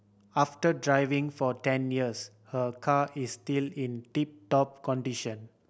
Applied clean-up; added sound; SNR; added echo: none; none; none; none.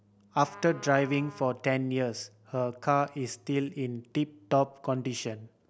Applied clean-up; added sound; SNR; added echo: none; Trumpet; 19 dB; none.